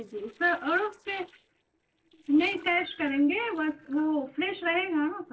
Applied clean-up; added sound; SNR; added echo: neural separator model SepFormer DNS4.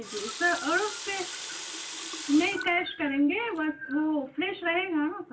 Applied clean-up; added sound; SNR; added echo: none; Water tap, faucet; 12 dB; reverberation time 0.2 s.